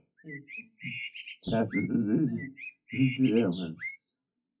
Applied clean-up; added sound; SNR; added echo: classical method WPE with log-MMSE.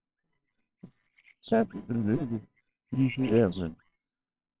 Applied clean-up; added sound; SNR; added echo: neural separator model SepFormer WHAMR!.